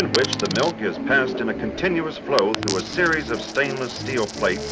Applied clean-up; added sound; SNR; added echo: none; Coin (dropping); 11 dB; none.